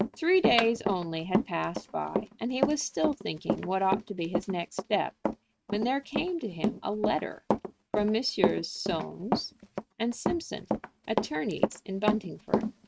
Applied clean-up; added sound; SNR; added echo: neural mask model RNNoise.